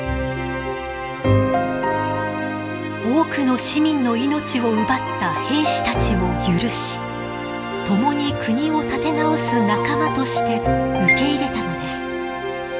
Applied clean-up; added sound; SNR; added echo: none; Marimba, xylophone; 6 dB; none.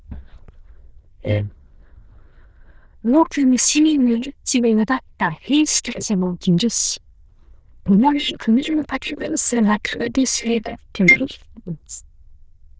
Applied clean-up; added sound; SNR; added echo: neural diffusion model UNIVERSE++.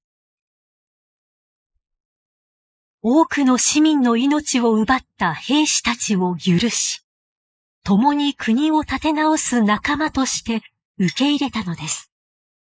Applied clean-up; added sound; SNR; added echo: neural mask model Resemble Enhance denoiser.